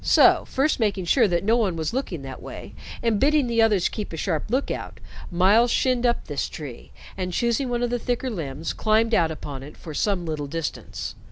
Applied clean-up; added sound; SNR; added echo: none; Camera; 17 dB; none.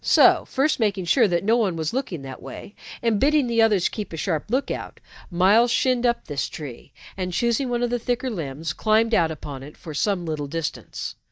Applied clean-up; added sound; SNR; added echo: neural mask model DeepFilterNet 3.